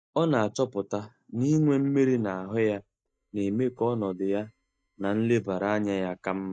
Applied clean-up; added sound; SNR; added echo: neural mask model DeepFilterNet 3.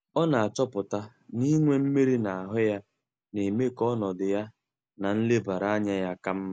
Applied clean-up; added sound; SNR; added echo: none; none; none; none.